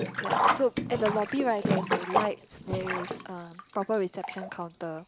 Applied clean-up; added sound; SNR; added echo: none; Sink (filling or washing); 0 dB; none.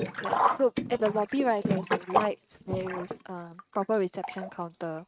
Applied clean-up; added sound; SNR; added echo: neural mask model RNNoise.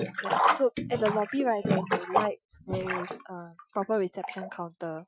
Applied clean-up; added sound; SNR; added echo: classical method Wiener filter.